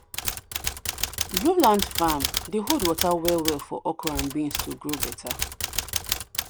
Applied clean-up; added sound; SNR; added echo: none; Typewriter; 3 dB; none.